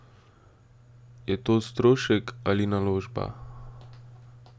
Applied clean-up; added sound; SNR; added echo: none; none; none; none.